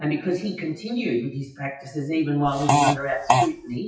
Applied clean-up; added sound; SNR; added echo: classical method WPE with log-MMSE.